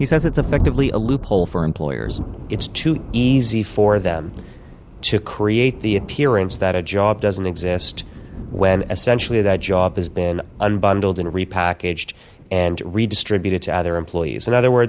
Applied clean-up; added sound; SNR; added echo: none; Thunder; 12 dB; none.